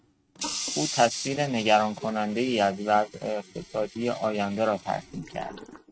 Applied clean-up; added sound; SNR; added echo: neural mask model RNNoise.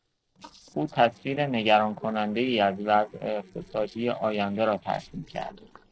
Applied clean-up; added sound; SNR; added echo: neural separator model SepFormer DNS4.